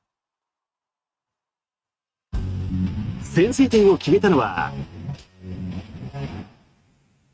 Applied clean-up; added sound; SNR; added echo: neural mask model RNNoise.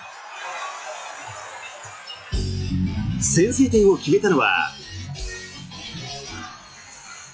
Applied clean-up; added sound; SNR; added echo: classical method log-MMSE.